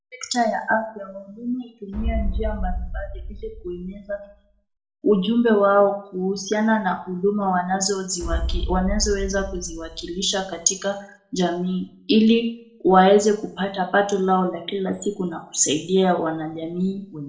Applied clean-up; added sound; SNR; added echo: none; Boom; 6 dB; reverberation time 0.4 s.